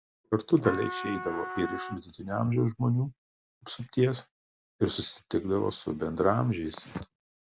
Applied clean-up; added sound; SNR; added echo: none; Trumpet; 9 dB; none.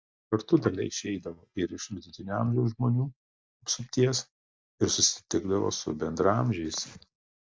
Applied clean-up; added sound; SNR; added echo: neural mask model DeepFilterNet 3.